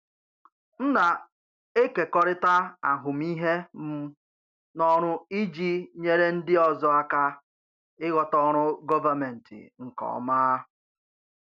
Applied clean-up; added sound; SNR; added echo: none; none; none; none.